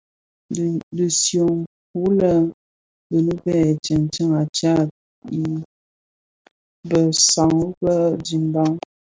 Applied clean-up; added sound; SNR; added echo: none; none; none; none.